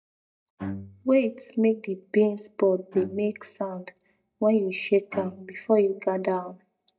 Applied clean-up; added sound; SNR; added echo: neural mask model DeepFilterNet 3.